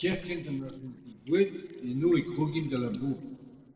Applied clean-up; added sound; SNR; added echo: neural separator model SepFormer DNS4.